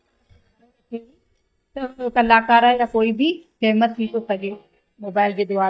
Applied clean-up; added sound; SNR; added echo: neural mask model DeepFilterNet 3.